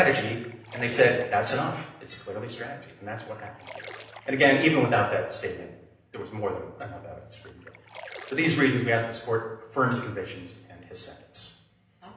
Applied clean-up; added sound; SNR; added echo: none; Splash, splatter; 19 dB; reverberation time 0.8 s.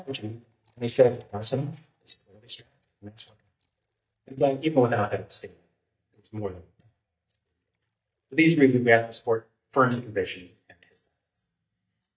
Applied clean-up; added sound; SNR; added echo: neural mask model DeepFilterNet 3.